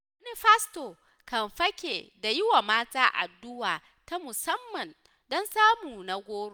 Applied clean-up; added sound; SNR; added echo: none; none; none; none.